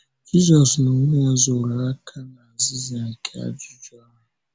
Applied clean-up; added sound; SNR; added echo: none; none; none; none.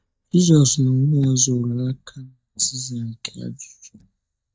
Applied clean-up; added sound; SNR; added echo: neural mask model DeepFilterNet 3.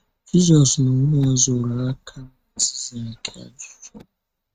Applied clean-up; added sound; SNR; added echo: neural mask model RNNoise.